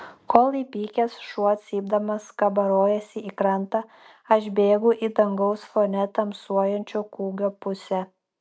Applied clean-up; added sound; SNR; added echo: none; none; none; none.